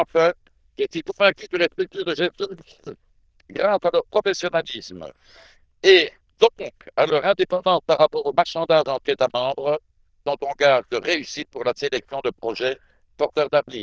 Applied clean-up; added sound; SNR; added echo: neural diffusion model UNIVERSE++.